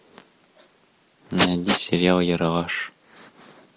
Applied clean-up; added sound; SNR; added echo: none; none; none; none.